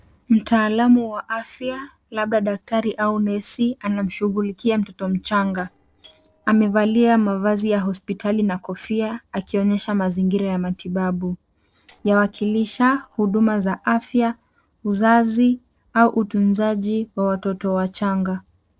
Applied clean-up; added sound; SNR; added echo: neural separator model SepFormer DNS4.